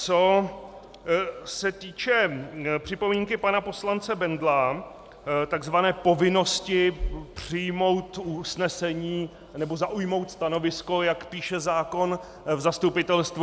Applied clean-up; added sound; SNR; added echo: none; none; none; none.